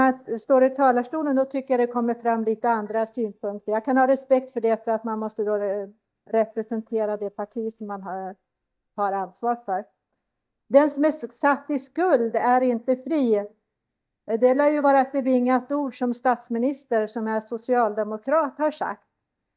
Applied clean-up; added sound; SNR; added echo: neural mask model DeepFilterNet 3.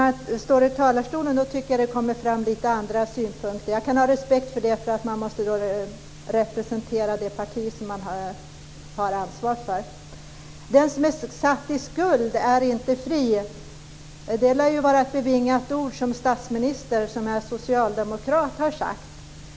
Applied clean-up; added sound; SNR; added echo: none; none; none; none.